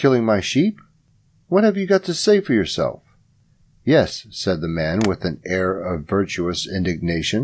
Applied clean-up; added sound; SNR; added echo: none; Tap; 18 dB; none.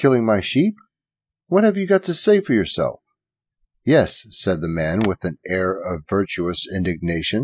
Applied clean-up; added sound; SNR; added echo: classical method spectral subtraction.